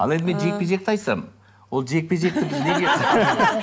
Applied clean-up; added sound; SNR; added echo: none; none; none; none.